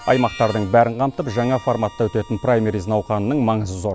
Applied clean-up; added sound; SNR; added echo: none; Harmonica; 20 dB; none.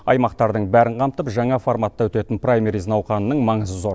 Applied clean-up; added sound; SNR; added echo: none; none; none; none.